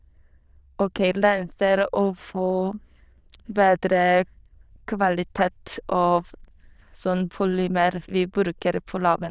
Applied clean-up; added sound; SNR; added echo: neural diffusion model UNIVERSE++.